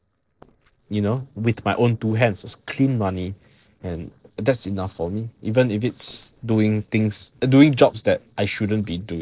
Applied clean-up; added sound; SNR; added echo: neural separator model SepFormer DNS4.